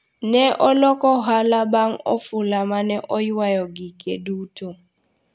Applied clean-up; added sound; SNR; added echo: none; none; none; none.